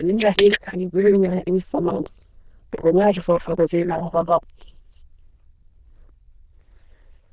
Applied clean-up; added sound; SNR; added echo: neural diffusion model UNIVERSE++.